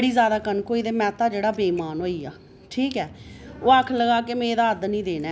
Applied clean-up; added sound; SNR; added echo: none; none; none; none.